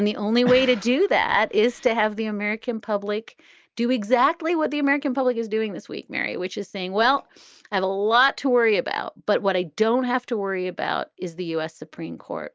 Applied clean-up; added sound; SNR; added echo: none; none; none; none.